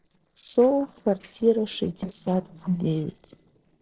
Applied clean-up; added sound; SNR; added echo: neural separator model SepFormer DNS4.